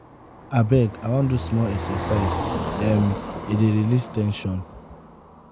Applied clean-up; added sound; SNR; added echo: none; Car passing by; 8 dB; none.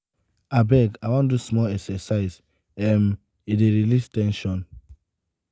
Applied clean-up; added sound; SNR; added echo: none; none; none; none.